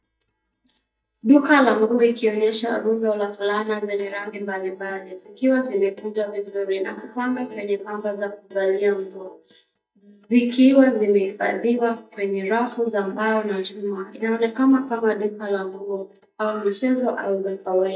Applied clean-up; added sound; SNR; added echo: neural mask model DeepFilterNet 3.